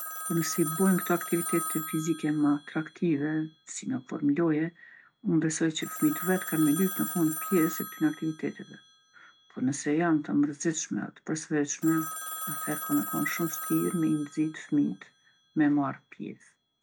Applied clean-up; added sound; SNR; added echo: none; Telephone; 10 dB; none.